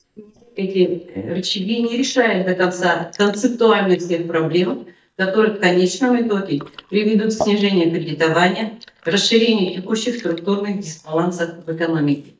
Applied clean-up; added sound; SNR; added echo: neural mask model DeepFilterNet 3.